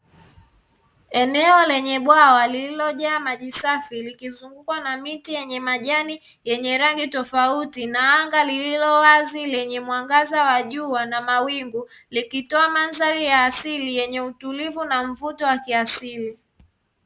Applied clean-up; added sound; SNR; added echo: none; none; none; none.